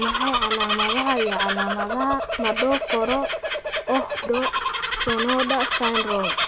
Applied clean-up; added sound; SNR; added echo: none; Bird vocalization, bird call, bird song; -1 dB; none.